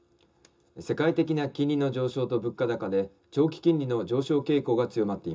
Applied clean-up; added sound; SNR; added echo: none; none; none; reverberation time 0.2 s.